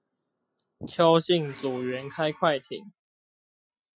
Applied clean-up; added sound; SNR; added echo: classical method Wiener filter.